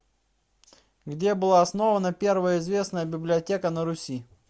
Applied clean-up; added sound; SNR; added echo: none; none; none; none.